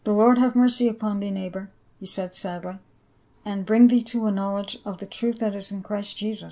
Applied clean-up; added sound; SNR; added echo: none; none; none; none.